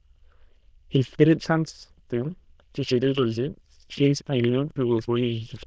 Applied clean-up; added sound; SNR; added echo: neural diffusion model UNIVERSE++.